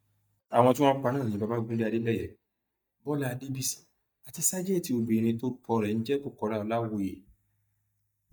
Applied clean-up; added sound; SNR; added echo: neural mask model DeepFilterNet 3.